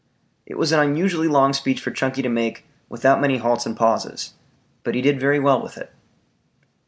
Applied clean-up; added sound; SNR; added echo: none; none; none; none.